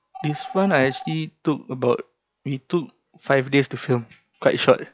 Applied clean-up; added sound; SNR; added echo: classical method log-MMSE.